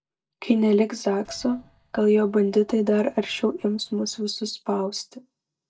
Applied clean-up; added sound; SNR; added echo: neural mask model DeepFilterNet 3.